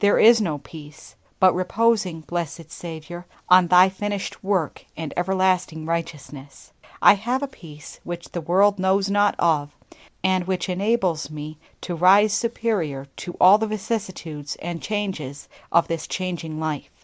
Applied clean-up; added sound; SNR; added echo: none; none; none; none.